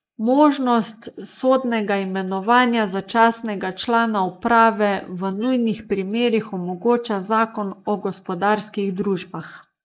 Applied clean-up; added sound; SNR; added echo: neural mask model Resemble Enhance denoiser.